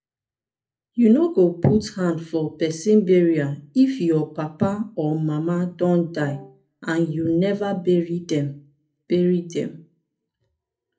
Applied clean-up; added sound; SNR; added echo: none; Wind instrument, woodwind instrument; 18 dB; reverberation time 0.3 s.